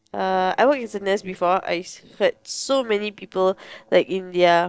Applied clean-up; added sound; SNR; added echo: neural separator model SepFormer DNS4.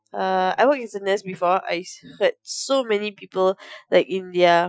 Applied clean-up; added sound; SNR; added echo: classical method Wiener filter.